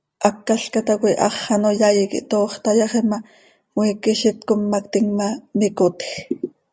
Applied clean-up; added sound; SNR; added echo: none; none; none; none.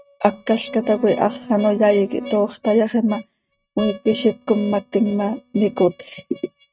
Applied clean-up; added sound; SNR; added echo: neural mask model RNNoise.